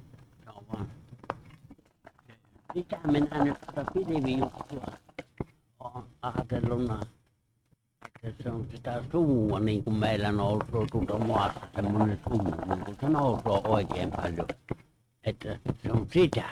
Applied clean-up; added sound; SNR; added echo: neural mask model RNNoise.